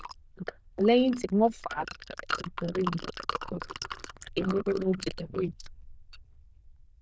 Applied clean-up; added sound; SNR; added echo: neural diffusion model UNIVERSE++.